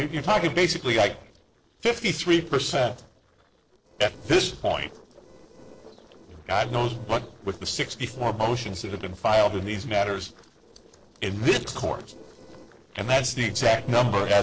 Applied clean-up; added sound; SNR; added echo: neural separator model SepFormer DNS4.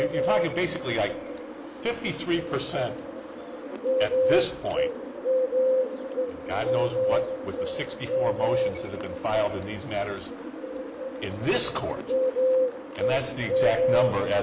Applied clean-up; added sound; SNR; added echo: none; Bird; -3 dB; none.